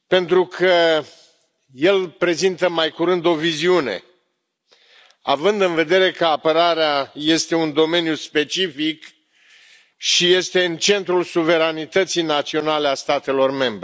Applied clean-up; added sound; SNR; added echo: none; none; none; none.